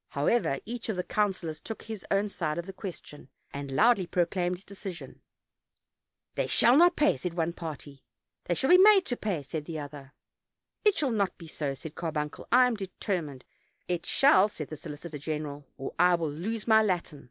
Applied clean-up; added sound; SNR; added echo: none; none; none; none.